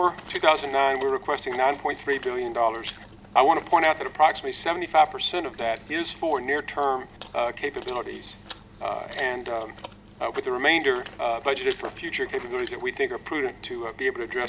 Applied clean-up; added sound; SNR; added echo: none; Chewing, mastication; 19 dB; none.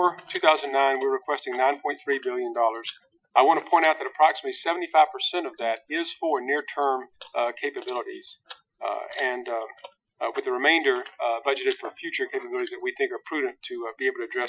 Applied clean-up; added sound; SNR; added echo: classical method Wiener filter.